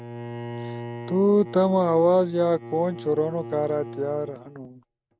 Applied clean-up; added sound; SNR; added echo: neural mask model RNNoise.